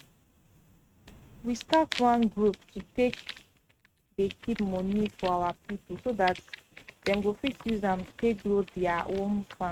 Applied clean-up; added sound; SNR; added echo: neural mask model RNNoise.